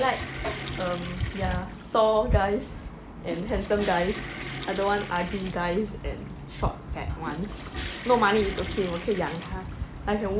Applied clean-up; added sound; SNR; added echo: none; Toilet flush / Water; 13 dB; none.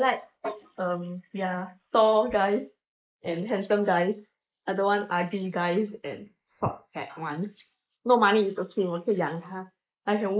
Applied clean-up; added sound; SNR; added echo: neural mask model Resemble Enhance denoiser.